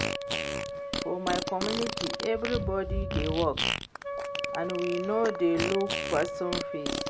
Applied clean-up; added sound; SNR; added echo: none; Fart + Wind instrument, woodwind instrument; 1 dB; none.